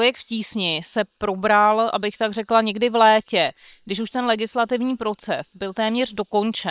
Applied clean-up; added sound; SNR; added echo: neural separator model SepFormer WHAM!.